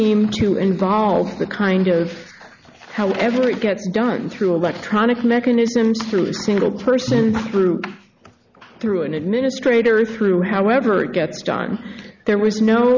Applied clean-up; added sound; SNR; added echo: none; none; none; none.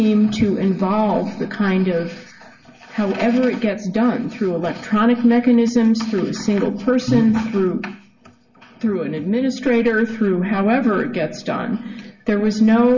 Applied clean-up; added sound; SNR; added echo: none; none; none; reverberation time 0.2 s.